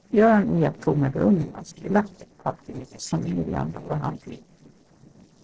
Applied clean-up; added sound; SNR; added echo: neural separator model SepFormer DNS4.